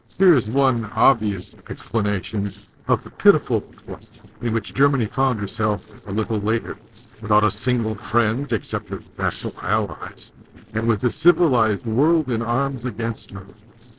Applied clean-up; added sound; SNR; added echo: neural separator model SepFormer DNS4.